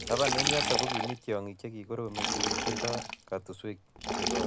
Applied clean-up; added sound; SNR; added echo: none; Liquid; -3 dB; none.